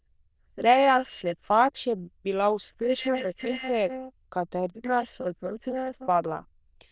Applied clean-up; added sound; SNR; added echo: neural diffusion model UNIVERSE++.